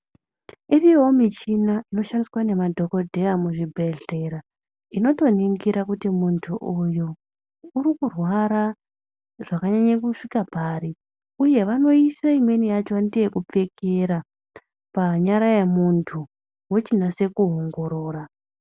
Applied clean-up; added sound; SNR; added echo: none; none; none; none.